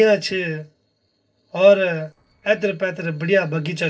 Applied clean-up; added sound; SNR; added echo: neural separator model SepFormer DNS4.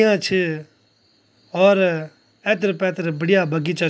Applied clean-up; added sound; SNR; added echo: none; none; none; none.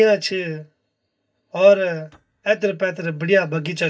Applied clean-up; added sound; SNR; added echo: neural mask model DeepFilterNet 3.